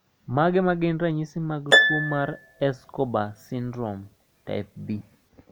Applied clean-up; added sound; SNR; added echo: none; Harp; 0 dB; none.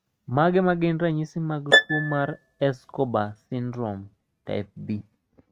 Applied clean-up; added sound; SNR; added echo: neural mask model RNNoise.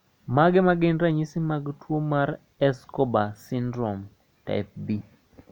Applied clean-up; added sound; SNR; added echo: none; none; none; none.